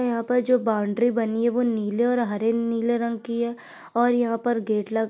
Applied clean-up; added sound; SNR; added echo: none; none; none; none.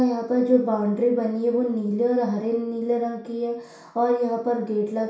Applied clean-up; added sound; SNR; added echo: none; none; none; reverberation time 0.6 s.